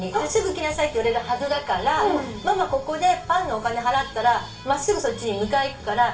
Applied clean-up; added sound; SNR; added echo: none; none; none; reverberation time 0.3 s.